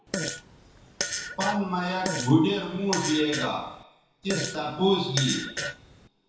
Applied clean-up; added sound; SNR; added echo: none; Fart; 6 dB; reverberation time 2.1 s.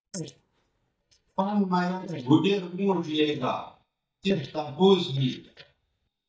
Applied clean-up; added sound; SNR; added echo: neural mask model DeepFilterNet 3.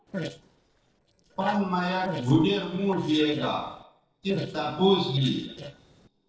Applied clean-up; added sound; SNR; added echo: neural separator model SepFormer DNS4.